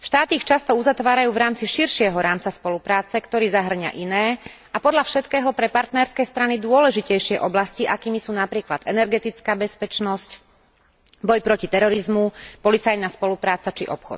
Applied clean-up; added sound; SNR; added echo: none; none; none; none.